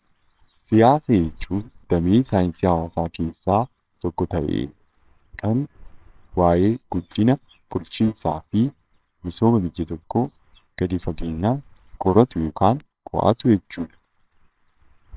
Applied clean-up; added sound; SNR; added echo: neural separator model SepFormer WHAMR!.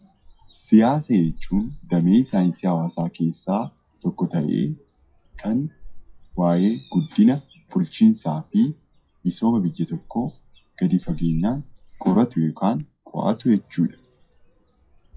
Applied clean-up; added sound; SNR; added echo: classical method WPE with log-MMSE.